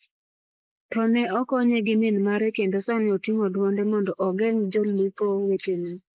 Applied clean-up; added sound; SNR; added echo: neural mask model Resemble Enhance denoiser.